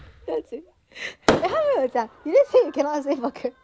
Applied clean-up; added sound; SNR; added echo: none; Fireworks; 7 dB; none.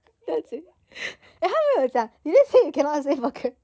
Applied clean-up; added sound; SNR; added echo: none; none; none; none.